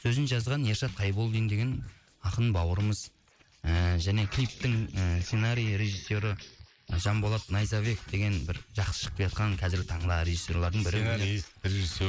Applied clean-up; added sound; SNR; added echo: neural mask model Resemble Enhance denoiser.